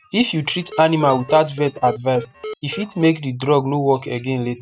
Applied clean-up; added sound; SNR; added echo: neural mask model RNNoise.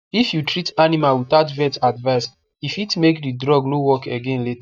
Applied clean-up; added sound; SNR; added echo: neural mask model DeepFilterNet 3.